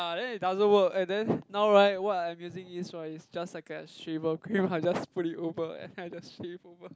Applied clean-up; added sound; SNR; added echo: none; none; none; none.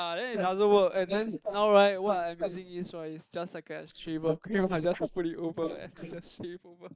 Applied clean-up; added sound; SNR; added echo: neural mask model Resemble Enhance denoiser.